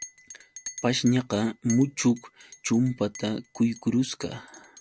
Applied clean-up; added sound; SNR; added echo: none; Chink, clink; 18 dB; none.